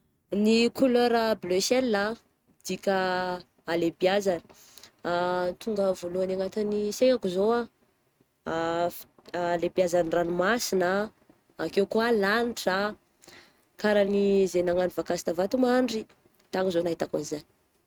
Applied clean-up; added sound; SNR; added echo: neural mask model RNNoise.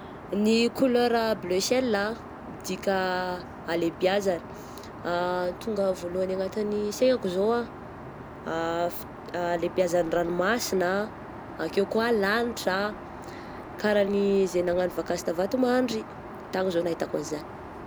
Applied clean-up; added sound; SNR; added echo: none; Aircraft; 13 dB; none.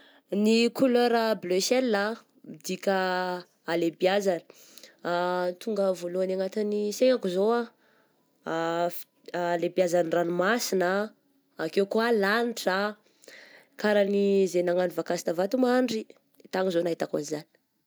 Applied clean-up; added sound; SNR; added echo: none; none; none; none.